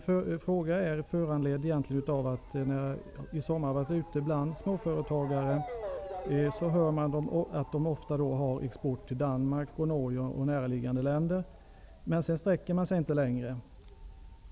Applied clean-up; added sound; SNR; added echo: none; Motor vehicle (road) / Siren; 16 dB; none.